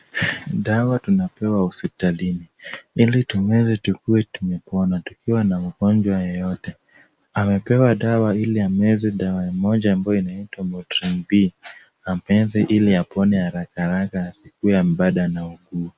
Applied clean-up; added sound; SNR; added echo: none; none; none; none.